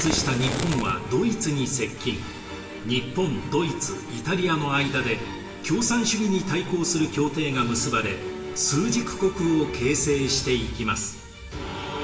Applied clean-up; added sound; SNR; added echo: none; Fire; 15 dB; reverberation time 0.9 s.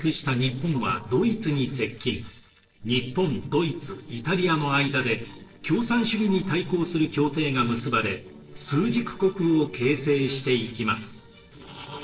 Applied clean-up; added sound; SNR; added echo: neural separator model SepFormer DNS4.